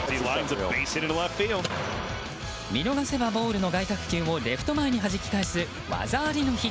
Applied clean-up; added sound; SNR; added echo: none; none; none; none.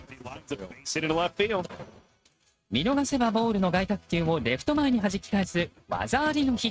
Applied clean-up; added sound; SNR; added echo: neural mask model RNNoise.